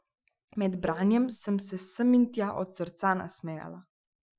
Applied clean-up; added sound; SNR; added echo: classical method Wiener filter.